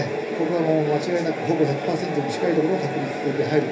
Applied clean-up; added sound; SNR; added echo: none; none; none; reverberation time 0.3 s.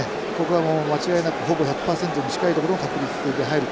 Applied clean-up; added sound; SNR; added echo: none; none; none; none.